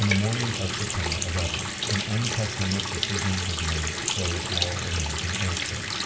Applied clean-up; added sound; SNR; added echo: none; Water tap, faucet; 1 dB; reverberation time 1.4 s.